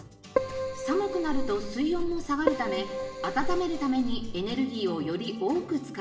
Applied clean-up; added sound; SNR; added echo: none; Keyboard (musical); 1 dB; reverberation time 1.3 s.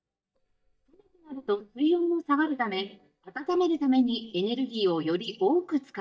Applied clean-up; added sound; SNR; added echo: neural mask model DeepFilterNet 3.